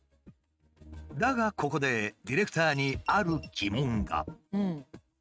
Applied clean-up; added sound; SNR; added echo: neural mask model RNNoise.